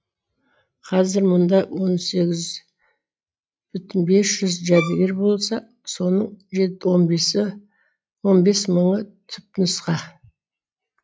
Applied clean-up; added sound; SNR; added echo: classical method log-MMSE.